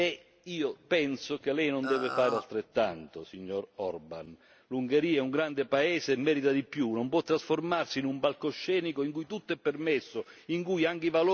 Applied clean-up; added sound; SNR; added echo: none; Burping, eructation; 6 dB; none.